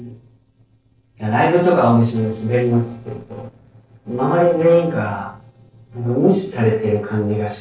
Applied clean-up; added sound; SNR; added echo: neural separator model SepFormer DNS4.